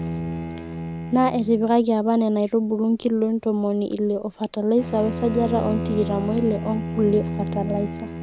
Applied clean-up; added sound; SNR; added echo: none; Bowed string instrument; 8 dB; none.